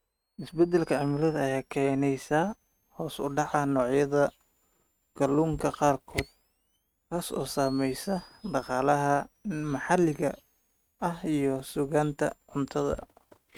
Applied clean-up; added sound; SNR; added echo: neural mask model RNNoise.